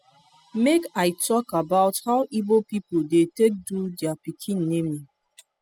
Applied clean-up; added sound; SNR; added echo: classical method spectral subtraction.